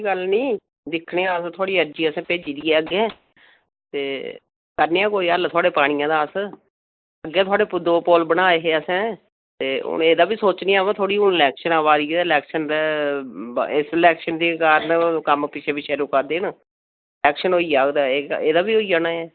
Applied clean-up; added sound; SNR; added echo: neural mask model Resemble Enhance denoiser.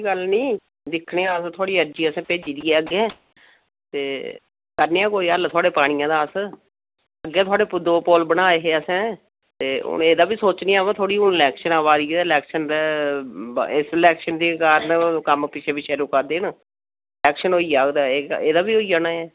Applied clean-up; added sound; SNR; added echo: none; none; none; none.